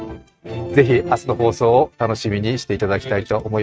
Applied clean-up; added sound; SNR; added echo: neural mask model RNNoise.